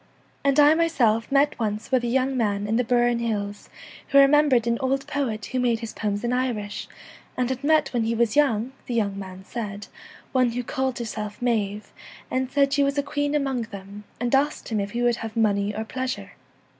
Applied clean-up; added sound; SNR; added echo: none; none; none; none.